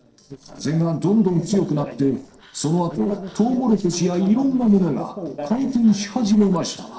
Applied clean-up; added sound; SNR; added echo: neural separator model SepFormer DNS4.